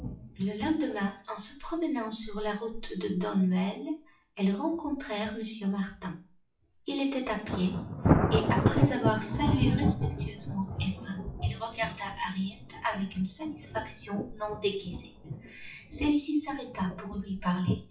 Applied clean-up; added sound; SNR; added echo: classical method WPE with log-MMSE.